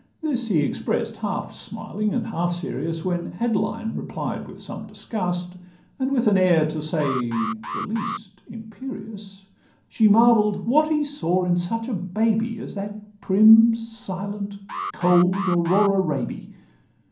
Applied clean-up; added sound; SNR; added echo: none; Alarm; 9 dB; reverberation time 0.6 s.